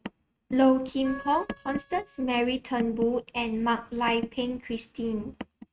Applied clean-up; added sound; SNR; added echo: neural mask model RNNoise.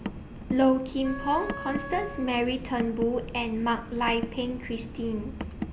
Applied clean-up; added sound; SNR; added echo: none; Wind instrument, woodwind instrument + Car; 11 dB; none.